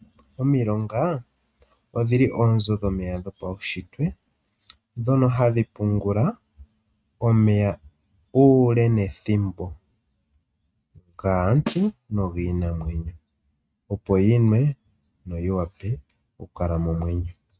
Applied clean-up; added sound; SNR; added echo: neural mask model RNNoise.